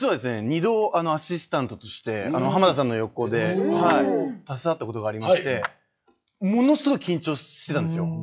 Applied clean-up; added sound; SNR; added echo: classical method log-MMSE.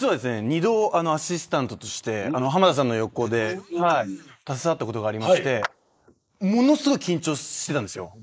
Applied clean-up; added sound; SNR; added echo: neural mask model Resemble Enhance denoiser.